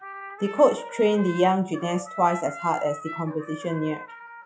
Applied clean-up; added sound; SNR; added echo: classical method log-MMSE.